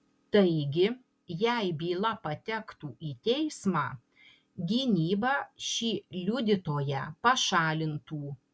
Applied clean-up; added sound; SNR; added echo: none; none; none; none.